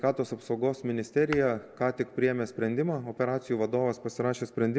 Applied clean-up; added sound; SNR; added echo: none; Tap / Hammer; 19 dB; none.